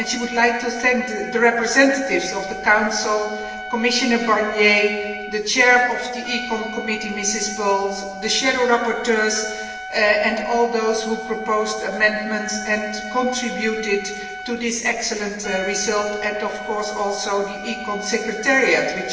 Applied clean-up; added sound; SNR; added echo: none; Trumpet; 11 dB; reverberation time 1.3 s.